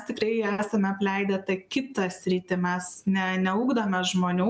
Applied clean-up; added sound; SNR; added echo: none; none; none; none.